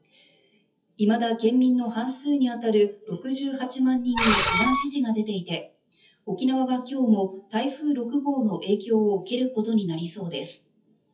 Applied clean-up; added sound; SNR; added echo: classical method WPE with log-MMSE.